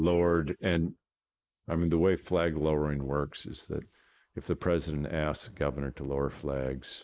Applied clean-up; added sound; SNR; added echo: neural mask model Resemble Enhance denoiser.